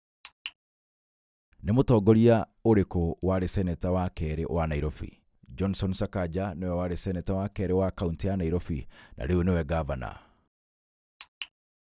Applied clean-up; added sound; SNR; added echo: none; none; none; none.